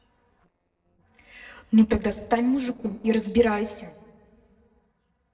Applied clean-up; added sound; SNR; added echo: neural separator model SepFormer DNS4.